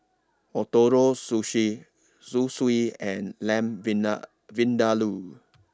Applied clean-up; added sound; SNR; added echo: none; none; none; none.